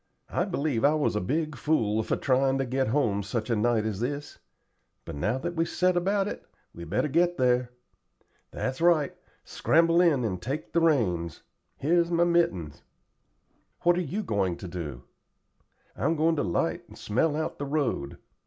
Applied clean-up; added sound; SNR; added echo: none; none; none; none.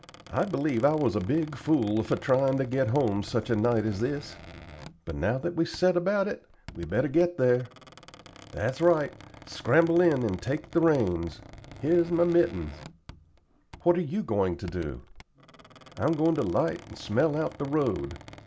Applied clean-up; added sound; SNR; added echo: none; Squeak; 20 dB; none.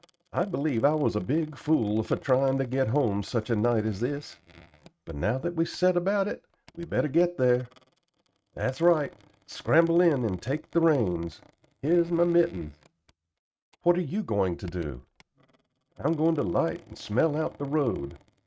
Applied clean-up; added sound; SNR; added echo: neural mask model RNNoise.